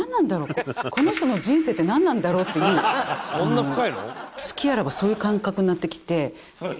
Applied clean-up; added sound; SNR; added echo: none; none; none; none.